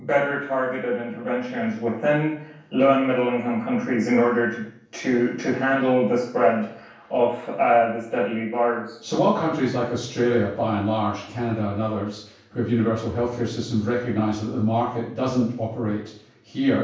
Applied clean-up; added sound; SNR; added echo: none; none; none; reverberation time 0.7 s.